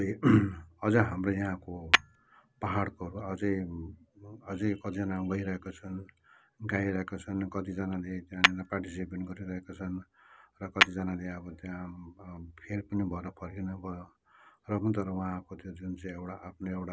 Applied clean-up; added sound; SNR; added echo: none; Tap / Hammer; 0 dB; none.